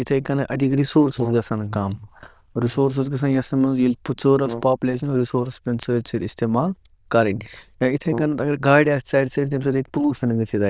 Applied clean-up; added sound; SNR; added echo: neural diffusion model UNIVERSE++.